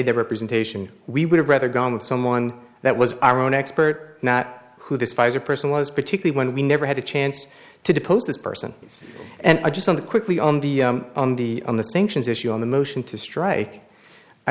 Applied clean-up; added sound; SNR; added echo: none; none; none; none.